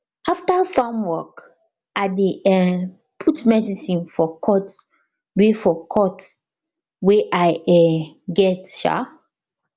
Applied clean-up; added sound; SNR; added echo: none; none; none; none.